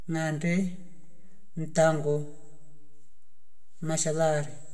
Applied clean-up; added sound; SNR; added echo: none; none; none; reverberation time 1.1 s.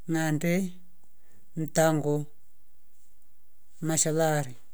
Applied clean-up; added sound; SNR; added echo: none; none; none; none.